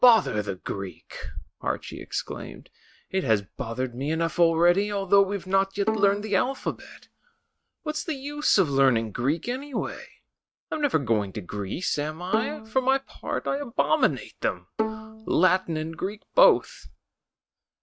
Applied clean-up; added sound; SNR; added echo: neural mask model RNNoise.